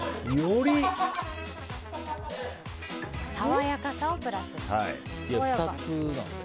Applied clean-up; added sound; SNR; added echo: none; Bowed string instrument + Guitar; 18 dB; none.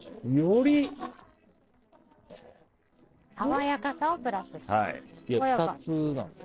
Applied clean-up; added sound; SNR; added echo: neural separator model SepFormer DNS4.